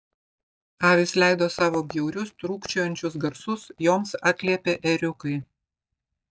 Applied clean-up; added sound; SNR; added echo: neural mask model DeepFilterNet 3.